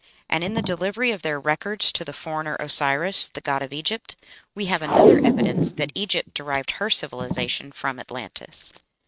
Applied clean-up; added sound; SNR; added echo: neural mask model RNNoise.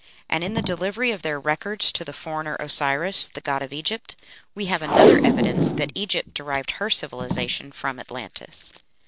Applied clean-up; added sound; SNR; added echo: none; Packing tape, duct tape; -2 dB; none.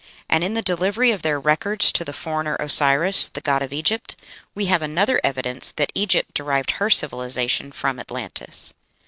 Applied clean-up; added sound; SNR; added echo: none; none; none; none.